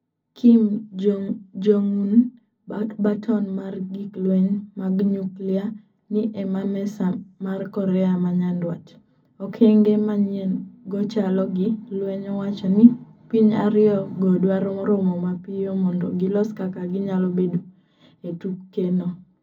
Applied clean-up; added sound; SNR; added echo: none; none; none; reverberation time 0.4 s.